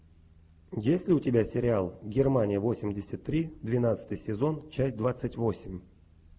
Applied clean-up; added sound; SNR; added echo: none; none; none; none.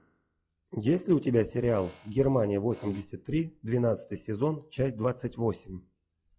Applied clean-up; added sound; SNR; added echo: classical method log-MMSE.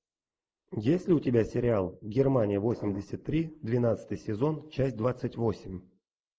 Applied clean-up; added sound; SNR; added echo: neural mask model Resemble Enhance denoiser.